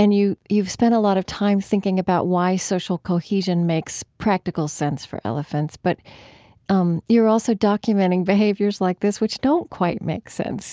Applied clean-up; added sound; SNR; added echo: none; none; none; none.